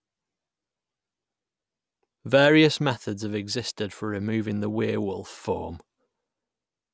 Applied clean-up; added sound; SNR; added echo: none; none; none; none.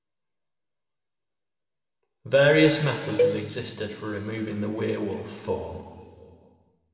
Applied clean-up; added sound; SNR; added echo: none; Cowbell; 2 dB; reverberation time 2.2 s.